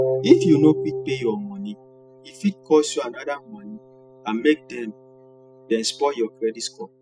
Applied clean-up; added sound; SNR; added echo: classical method spectral subtraction.